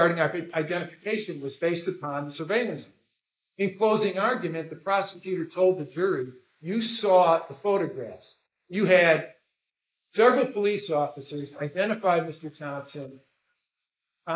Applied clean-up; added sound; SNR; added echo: neural mask model Resemble Enhance denoiser.